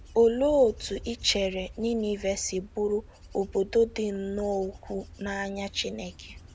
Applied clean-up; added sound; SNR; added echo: none; Wind / Bird / Insect; 18 dB; none.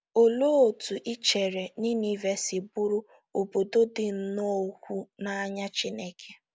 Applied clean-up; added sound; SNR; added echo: none; none; none; none.